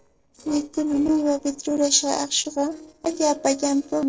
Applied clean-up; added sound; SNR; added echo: neural separator model SepFormer DNS4.